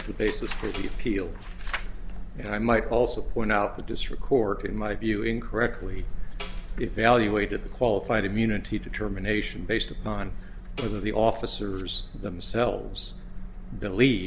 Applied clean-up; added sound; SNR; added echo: none; Tambourine; 4 dB; none.